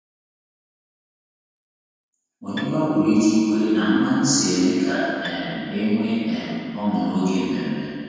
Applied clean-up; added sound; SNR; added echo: none; Bowed string instrument; 18 dB; reverberation time 2.1 s.